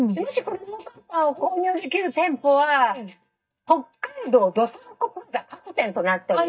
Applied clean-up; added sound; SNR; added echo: neural mask model DeepFilterNet 3.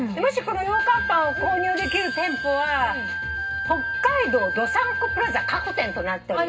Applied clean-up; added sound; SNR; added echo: none; Wind instrument, woodwind instrument; 4 dB; reverberation time 0.2 s.